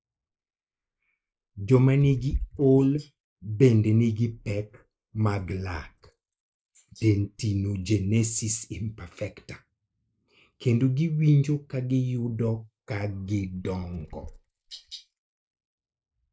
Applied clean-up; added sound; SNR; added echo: neural mask model Resemble Enhance denoiser.